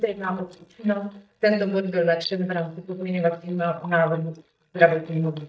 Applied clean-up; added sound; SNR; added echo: neural mask model DeepFilterNet 3.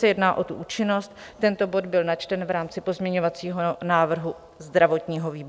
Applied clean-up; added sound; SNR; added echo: none; none; none; none.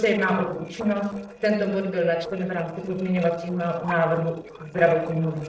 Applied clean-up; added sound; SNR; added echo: neural separator model SepFormer DNS4.